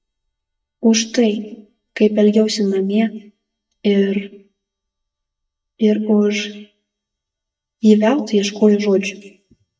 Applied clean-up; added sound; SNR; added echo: neural mask model DeepFilterNet 3.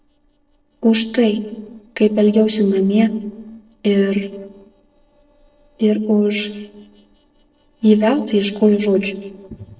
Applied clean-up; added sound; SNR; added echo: neural separator model SepFormer DNS4.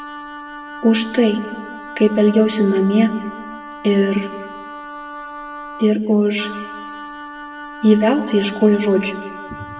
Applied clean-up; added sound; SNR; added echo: none; Wind instrument, woodwind instrument; 14 dB; reverberation time 1.0 s.